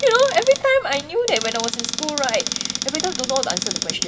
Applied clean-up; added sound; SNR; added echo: none; Cupboard open or close; 6 dB; reverberation time 0.8 s.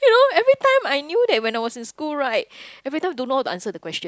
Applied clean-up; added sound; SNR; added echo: none; none; none; none.